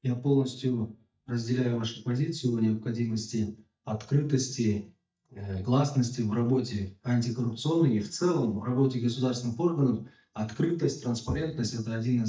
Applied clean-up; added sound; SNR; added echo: neural mask model DeepFilterNet 3.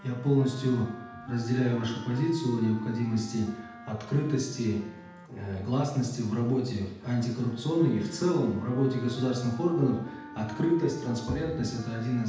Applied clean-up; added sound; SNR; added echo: none; Wind instrument, woodwind instrument; 17 dB; reverberation time 0.8 s.